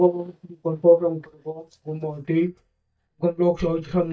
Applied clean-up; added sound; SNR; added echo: neural mask model DeepFilterNet 3.